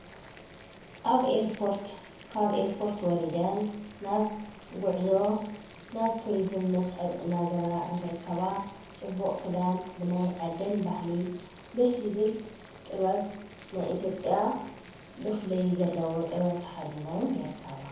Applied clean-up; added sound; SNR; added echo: none; Boiling; 18 dB; reverberation time 0.7 s.